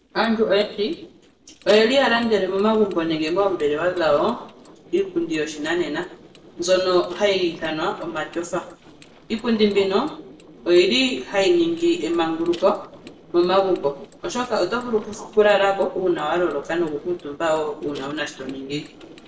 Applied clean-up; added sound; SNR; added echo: neural separator model SepFormer DNS4.